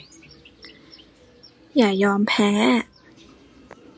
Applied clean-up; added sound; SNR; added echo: none; none; none; none.